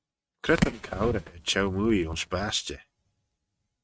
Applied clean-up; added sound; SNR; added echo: neural mask model RNNoise.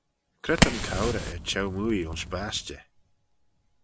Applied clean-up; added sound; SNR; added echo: none; Fire; -2 dB; none.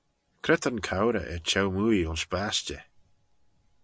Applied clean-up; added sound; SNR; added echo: none; none; none; none.